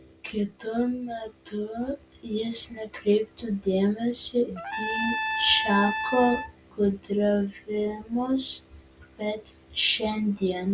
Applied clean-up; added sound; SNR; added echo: none; Trumpet; 3 dB; none.